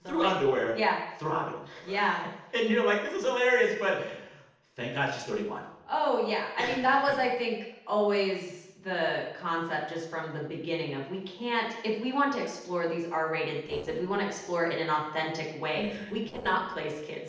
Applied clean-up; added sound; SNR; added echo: neural separator model SepFormer DNS4.